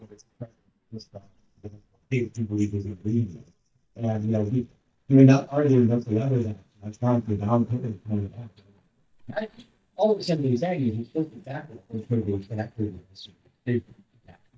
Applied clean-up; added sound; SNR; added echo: neural mask model DeepFilterNet 3.